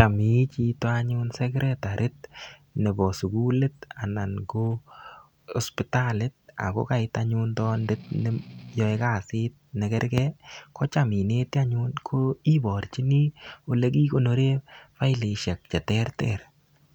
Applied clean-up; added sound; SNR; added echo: none; Strum; 18 dB; none.